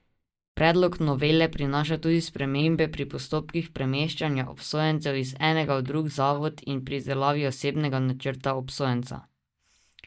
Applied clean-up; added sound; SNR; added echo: neural mask model DeepFilterNet 3.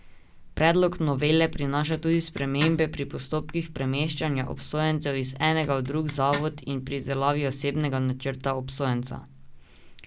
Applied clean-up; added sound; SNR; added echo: none; Zipper (clothing); 13 dB; none.